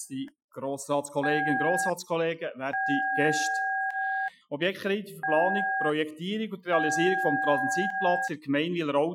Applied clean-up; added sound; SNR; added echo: classical method Wiener filter.